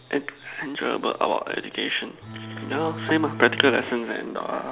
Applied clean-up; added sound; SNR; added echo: none; Bowed string instrument; 10 dB; none.